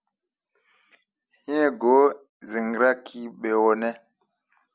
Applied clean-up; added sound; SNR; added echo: none; none; none; none.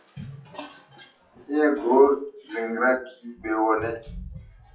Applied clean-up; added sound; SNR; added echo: classical method WPE with log-MMSE.